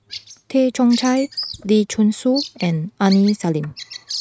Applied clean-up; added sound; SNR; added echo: neural mask model RNNoise.